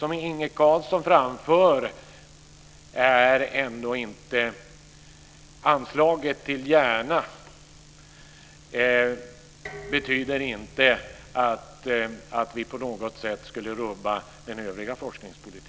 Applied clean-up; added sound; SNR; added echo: none; Dishes, pots, and pans; 19 dB; none.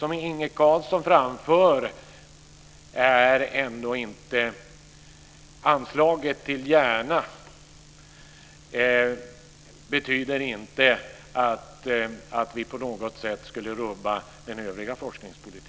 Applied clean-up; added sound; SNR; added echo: none; none; none; none.